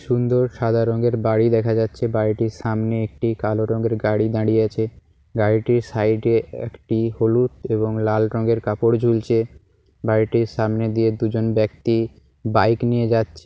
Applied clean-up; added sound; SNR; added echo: none; none; none; none.